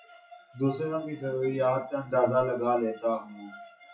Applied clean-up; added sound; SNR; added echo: classical method WPE with log-MMSE.